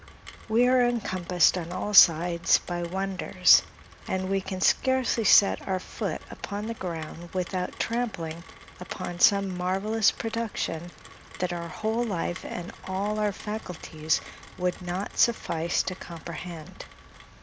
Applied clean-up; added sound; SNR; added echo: none; Rain; 19 dB; none.